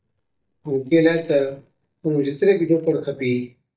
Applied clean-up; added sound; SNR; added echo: neural mask model DeepFilterNet 3.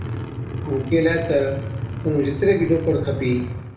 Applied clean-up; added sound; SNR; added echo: none; Truck; 6 dB; reverberation time 0.7 s.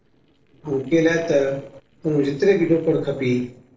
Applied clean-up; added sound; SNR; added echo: neural separator model SepFormer DNS4.